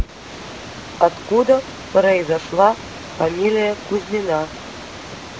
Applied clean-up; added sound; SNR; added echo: none; none; none; none.